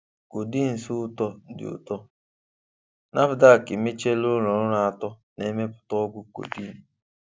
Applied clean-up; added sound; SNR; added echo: none; none; none; none.